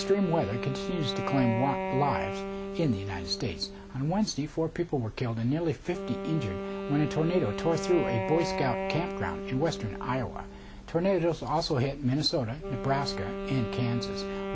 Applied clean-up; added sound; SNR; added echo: none; Wind instrument, woodwind instrument; 6 dB; none.